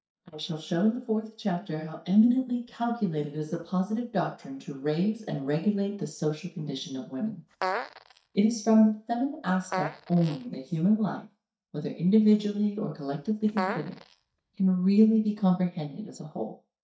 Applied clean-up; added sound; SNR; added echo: neural mask model DeepFilterNet 3.